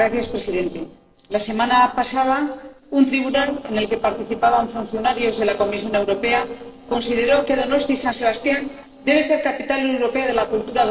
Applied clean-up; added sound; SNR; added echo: neural separator model SepFormer DNS4.